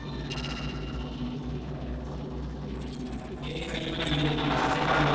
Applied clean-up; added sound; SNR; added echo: neural separator model SepFormer DNS4.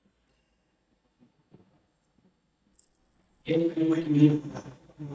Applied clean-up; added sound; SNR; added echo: neural mask model DeepFilterNet 3.